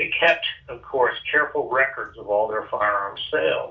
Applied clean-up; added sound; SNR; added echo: none; none; none; reverberation time 0.3 s.